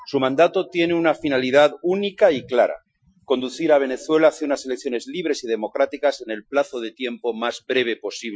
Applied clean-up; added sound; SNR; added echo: classical method Wiener filter.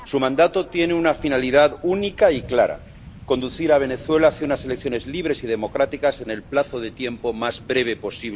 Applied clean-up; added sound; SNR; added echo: none; Waves, surf; 20 dB; none.